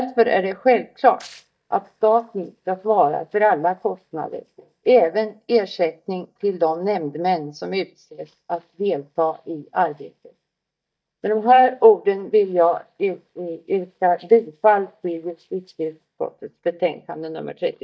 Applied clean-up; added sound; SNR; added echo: neural mask model DeepFilterNet 3.